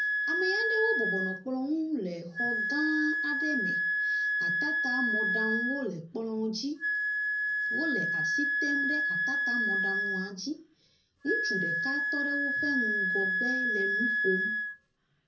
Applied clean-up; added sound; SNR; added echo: none; Wind instrument, woodwind instrument; -5 dB; reverberation time 0.4 s.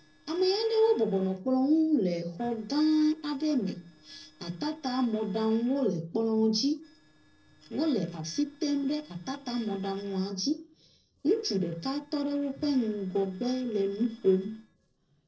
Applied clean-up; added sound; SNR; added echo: neural separator model SepFormer DNS4.